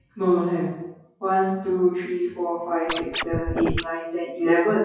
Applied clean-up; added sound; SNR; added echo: classical method WPE with log-MMSE.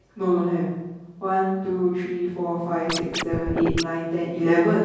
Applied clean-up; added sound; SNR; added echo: none; Scratching (performance technique); 4 dB; reverberation time 1.3 s.